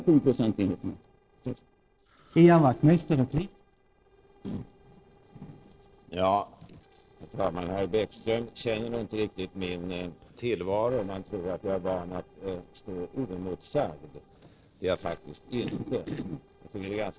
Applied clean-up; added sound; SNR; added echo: neural separator model SepFormer DNS4.